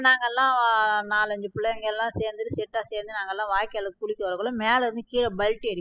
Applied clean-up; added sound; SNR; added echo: classical method spectral subtraction.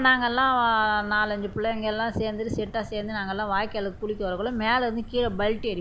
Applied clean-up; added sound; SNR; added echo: none; Cricket; 14 dB; none.